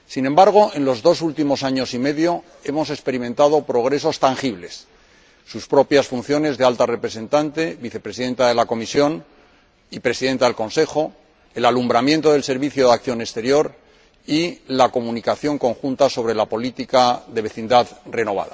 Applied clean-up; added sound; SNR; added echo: none; none; none; none.